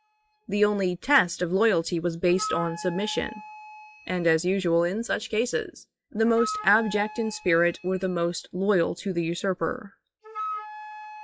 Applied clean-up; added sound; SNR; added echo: classical method log-MMSE.